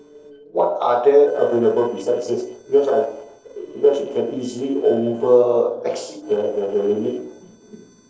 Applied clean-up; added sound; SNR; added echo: neural separator model SepFormer DNS4.